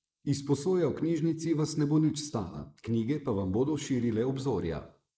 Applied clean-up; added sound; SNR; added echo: neural mask model Resemble Enhance denoiser.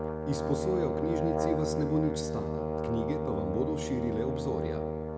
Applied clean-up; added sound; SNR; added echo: none; Brass instrument; -1 dB; none.